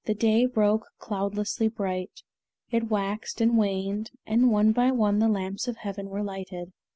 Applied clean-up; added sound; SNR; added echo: none; none; none; none.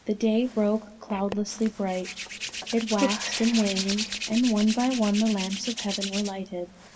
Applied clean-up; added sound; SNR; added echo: none; Hands; 8 dB; reverberation time 2.7 s.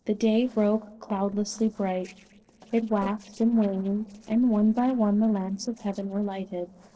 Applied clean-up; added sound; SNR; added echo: neural separator model SepFormer DNS4.